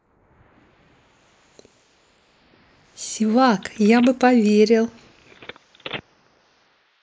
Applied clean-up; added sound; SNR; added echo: neural mask model Resemble Enhance denoiser.